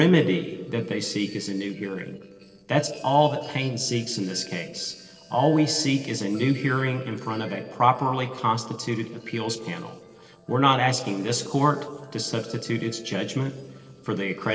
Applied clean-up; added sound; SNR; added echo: neural separator model SepFormer DNS4.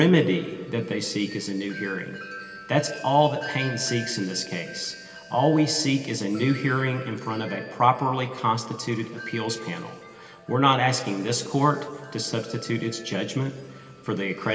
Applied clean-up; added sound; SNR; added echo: none; Wind chime; 17 dB; reverberation time 2.2 s.